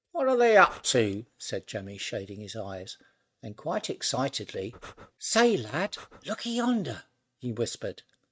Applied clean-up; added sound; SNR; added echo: neural mask model RNNoise.